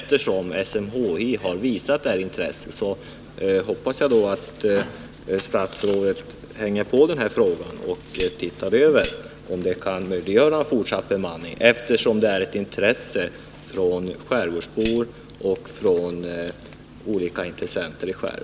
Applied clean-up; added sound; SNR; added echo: none; Tambourine; 2 dB; none.